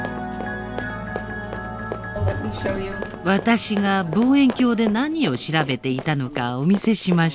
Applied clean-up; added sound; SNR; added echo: none; Bowed string instrument + Run; 12 dB; none.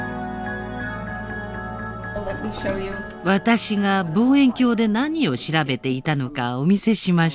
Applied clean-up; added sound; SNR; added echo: none; none; none; none.